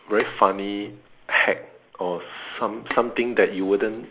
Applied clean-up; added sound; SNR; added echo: neural mask model Resemble Enhance denoiser.